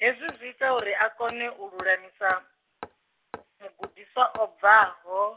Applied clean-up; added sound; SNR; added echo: none; Hammer; 19 dB; none.